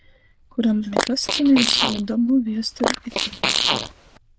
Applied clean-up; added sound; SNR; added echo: neural diffusion model UNIVERSE++.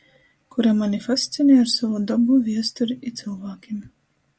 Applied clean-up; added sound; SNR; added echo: none; none; none; none.